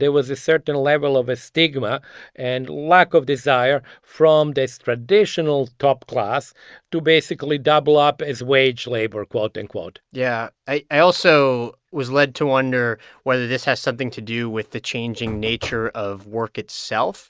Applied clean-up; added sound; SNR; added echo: neural mask model RNNoise.